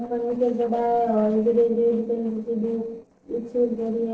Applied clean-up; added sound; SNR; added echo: neural separator model SepFormer DNS4.